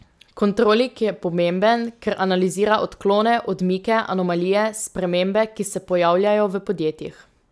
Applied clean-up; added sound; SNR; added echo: none; none; none; none.